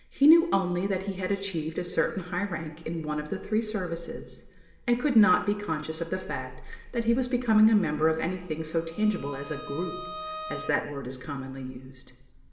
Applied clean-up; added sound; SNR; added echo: none; Bowed string instrument; 14 dB; reverberation time 1.7 s.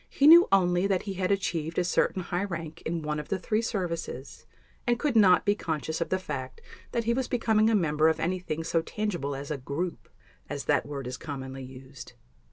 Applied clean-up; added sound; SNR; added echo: none; none; none; none.